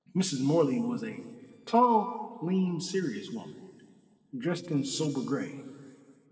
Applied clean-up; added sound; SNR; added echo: neural separator model SepFormer DNS4.